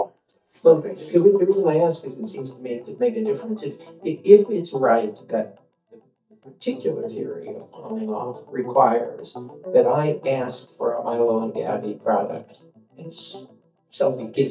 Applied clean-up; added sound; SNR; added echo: neural mask model DeepFilterNet 3.